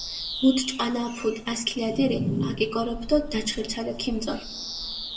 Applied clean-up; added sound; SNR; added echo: none; Bird vocalization, bird call, bird song; 11 dB; reverberation time 1.3 s.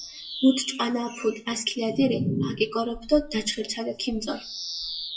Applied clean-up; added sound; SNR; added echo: classical method WPE with log-MMSE.